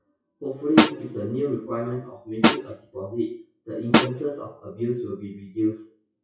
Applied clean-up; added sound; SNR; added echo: classical method WPE with log-MMSE.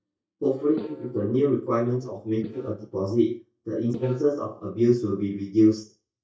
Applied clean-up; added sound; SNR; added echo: neural mask model DeepFilterNet 3.